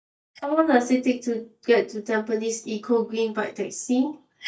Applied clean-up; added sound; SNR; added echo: neural mask model DeepFilterNet 3.